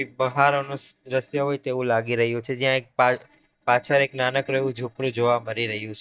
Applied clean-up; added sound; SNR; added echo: neural mask model DeepFilterNet 3.